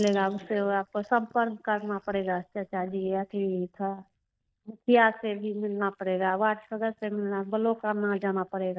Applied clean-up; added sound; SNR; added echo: neural mask model DeepFilterNet 3.